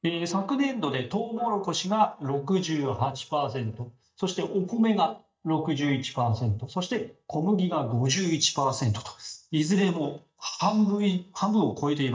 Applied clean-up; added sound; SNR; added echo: neural mask model DeepFilterNet 3.